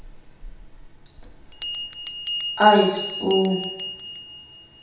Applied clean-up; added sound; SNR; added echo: none; Bell; 8 dB; reverberation time 0.8 s.